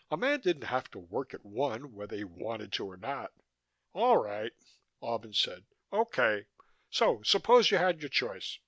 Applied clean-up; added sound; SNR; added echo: none; none; none; none.